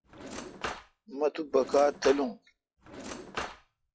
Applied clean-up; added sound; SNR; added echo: classical method log-MMSE.